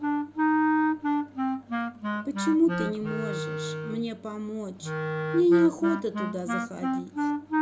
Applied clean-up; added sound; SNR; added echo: none; Wind instrument, woodwind instrument; 0 dB; none.